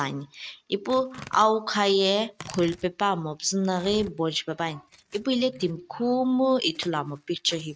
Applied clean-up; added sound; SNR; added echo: neural mask model RNNoise.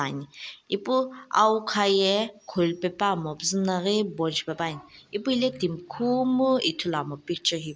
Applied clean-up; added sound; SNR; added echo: none; none; none; none.